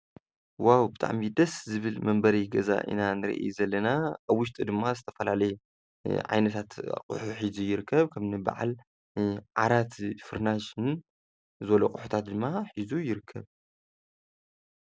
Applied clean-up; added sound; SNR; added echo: none; none; none; none.